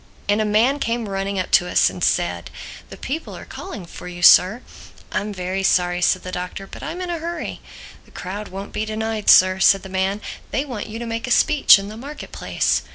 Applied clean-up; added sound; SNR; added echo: none; none; none; none.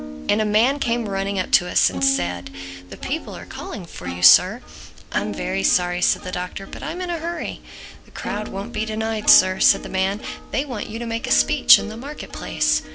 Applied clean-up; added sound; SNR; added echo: none; Plucked string instrument; 13 dB; none.